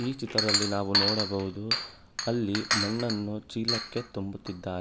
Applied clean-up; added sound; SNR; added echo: none; Chink, clink; 0 dB; none.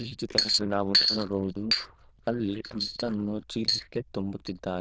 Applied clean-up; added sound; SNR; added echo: neural diffusion model UNIVERSE++.